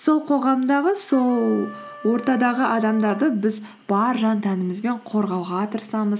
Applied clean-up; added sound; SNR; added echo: none; Trumpet; 19 dB; none.